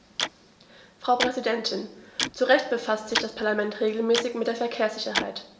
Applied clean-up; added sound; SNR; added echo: none; Tick-tock; 8 dB; reverberation time 0.6 s.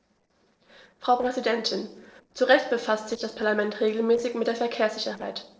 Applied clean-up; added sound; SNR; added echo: neural separator model SepFormer DNS4.